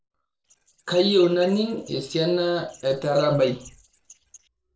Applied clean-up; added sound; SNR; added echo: neural separator model SepFormer DNS4.